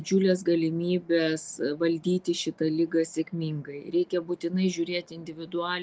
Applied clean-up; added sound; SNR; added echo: none; none; none; none.